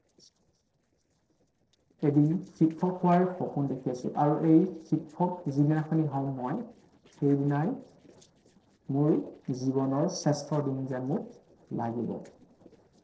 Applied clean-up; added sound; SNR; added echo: neural separator model SepFormer DNS4.